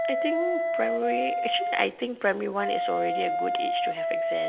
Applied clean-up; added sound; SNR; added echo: none; Wind instrument, woodwind instrument; -2 dB; none.